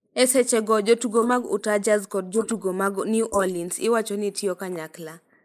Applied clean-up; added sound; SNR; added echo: neural mask model Resemble Enhance denoiser.